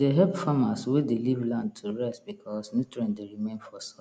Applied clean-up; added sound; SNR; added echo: none; none; none; none.